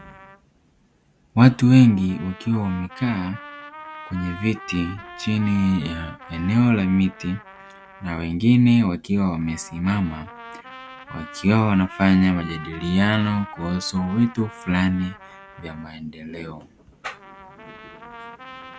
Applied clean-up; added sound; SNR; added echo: none; Trumpet; 19 dB; none.